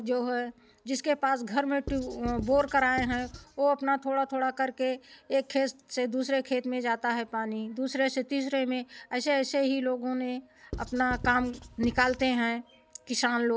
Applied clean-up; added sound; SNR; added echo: none; Writing; 11 dB; none.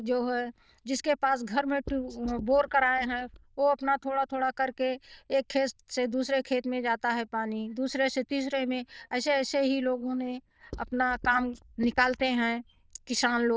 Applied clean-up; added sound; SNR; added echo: neural diffusion model UNIVERSE++.